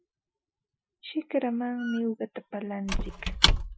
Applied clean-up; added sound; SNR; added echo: classical method Wiener filter.